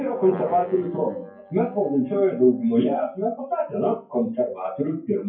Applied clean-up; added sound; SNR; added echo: classical method WPE with log-MMSE.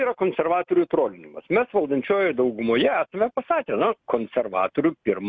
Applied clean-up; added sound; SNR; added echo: none; none; none; none.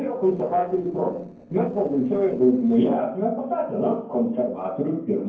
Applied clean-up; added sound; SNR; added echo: neural separator model SepFormer DNS4.